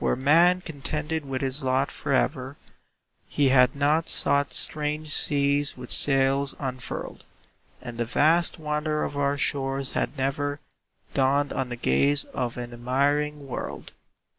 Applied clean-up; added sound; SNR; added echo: none; none; none; none.